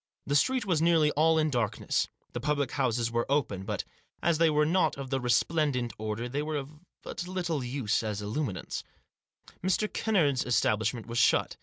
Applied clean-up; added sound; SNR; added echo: none; none; none; none.